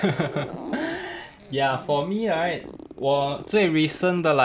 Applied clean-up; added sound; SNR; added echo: none; Zipper (clothing); 16 dB; none.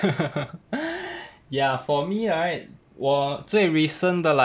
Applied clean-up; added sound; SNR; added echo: none; none; none; none.